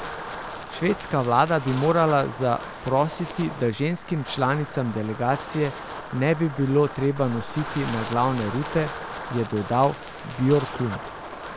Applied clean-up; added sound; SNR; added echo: none; Wind; 11 dB; none.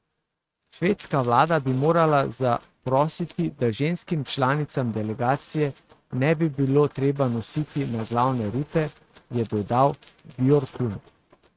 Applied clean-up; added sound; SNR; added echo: neural mask model RNNoise.